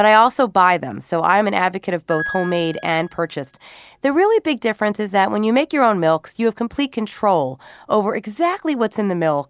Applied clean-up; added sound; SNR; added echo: none; Piano; 14 dB; none.